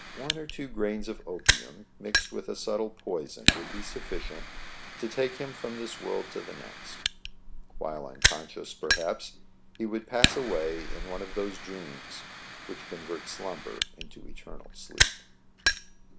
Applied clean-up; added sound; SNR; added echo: none; Fire; -4 dB; none.